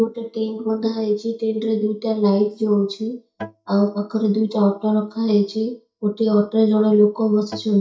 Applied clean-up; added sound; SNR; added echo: neural mask model DeepFilterNet 3.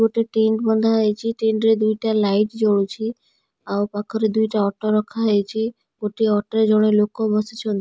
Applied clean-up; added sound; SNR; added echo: none; none; none; none.